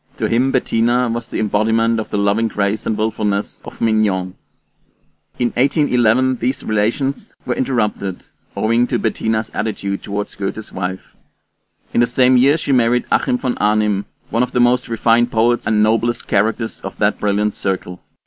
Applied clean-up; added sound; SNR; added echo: none; none; none; none.